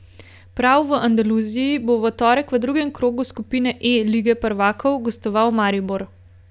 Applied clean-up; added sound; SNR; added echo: none; none; none; none.